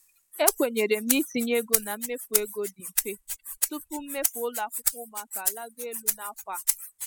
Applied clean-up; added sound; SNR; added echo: classical method spectral subtraction.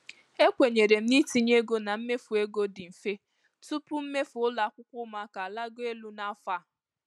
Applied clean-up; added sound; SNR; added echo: none; none; none; none.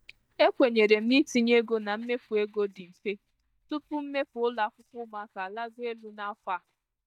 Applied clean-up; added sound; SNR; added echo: neural mask model DeepFilterNet 3.